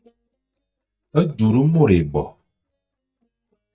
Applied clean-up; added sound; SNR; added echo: neural mask model DeepFilterNet 3.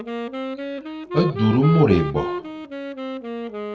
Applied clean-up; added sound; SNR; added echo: none; Wind instrument, woodwind instrument; 6 dB; reverberation time 0.5 s.